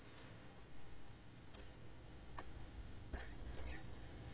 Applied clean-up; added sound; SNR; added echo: neural mask model DeepFilterNet 3.